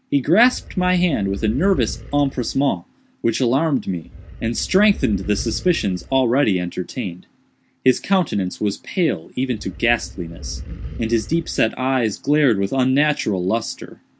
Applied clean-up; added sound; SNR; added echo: none; Animal; 13 dB; none.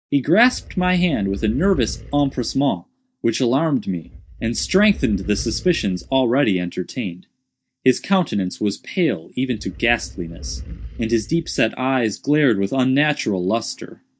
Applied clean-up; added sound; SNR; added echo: neural mask model DeepFilterNet 3.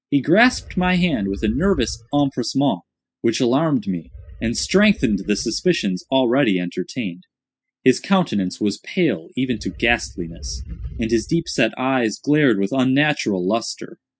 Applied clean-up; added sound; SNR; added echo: classical method spectral subtraction.